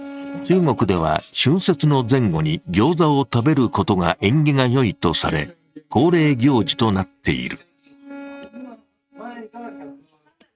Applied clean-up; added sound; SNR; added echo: neural mask model RNNoise.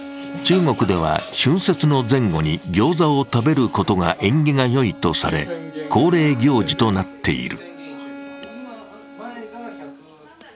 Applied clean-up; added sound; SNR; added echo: none; Bowed string instrument; 17 dB; none.